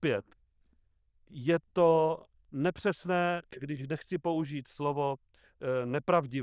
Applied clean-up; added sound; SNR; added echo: neural diffusion model UNIVERSE++.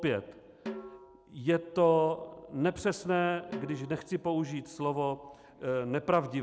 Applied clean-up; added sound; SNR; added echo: none; Snare drum; 17 dB; none.